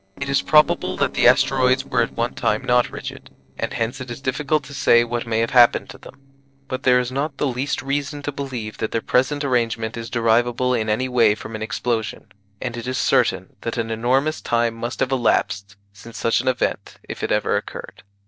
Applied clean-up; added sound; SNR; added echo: neural separator model SepFormer DNS4.